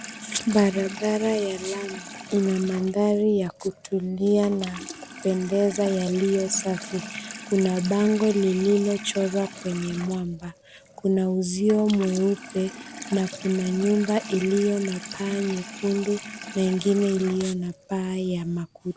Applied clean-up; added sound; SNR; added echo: none; Sink (filling or washing) / Water tap, faucet; 14 dB; none.